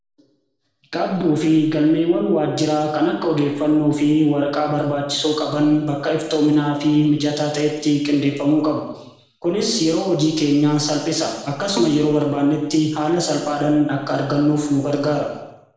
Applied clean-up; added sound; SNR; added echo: none; Bowed string instrument; 14 dB; reverberation time 0.9 s.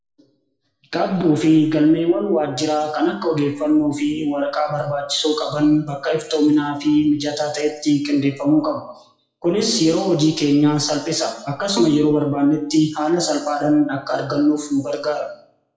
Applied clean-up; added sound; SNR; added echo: classical method WPE with log-MMSE.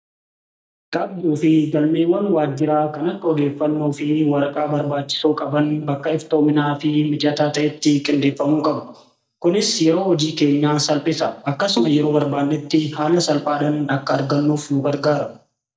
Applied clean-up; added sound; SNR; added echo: neural mask model DeepFilterNet 3.